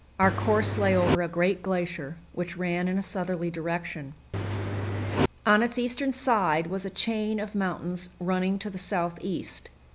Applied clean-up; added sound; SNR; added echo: none; Engine; 0 dB; none.